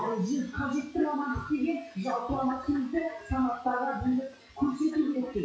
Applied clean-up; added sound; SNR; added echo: classical method WPE with log-MMSE.